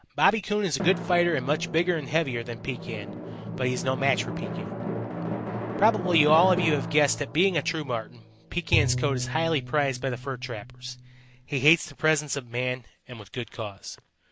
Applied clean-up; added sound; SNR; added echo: none; Drum + Bowed string instrument; 7 dB; none.